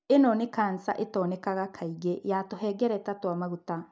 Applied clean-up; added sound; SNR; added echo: none; none; none; none.